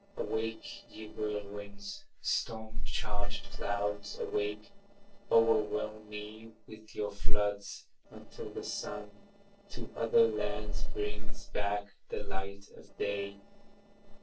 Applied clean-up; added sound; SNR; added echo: neural separator model SepFormer DNS4.